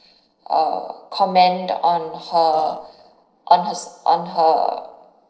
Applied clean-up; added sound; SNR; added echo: neural separator model SepFormer DNS4.